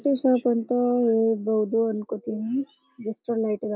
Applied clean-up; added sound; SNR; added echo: none; none; none; none.